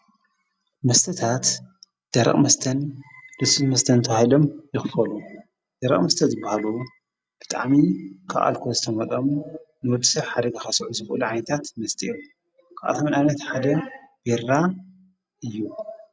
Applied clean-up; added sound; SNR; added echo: none; none; none; none.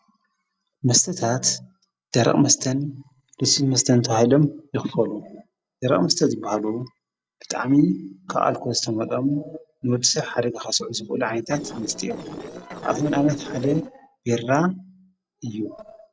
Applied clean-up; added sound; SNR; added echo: neural separator model SepFormer DNS4.